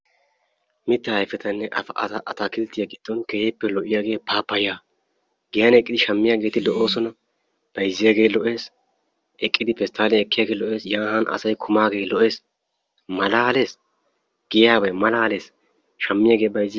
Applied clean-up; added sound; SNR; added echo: none; none; none; none.